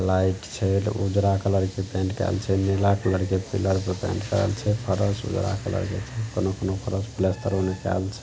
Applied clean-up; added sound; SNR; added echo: none; none; none; none.